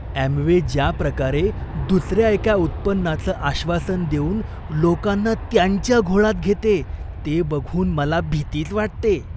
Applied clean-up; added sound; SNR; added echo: none; Aircraft; 9 dB; none.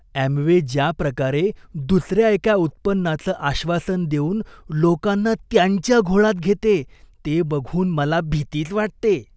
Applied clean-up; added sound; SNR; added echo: none; none; none; none.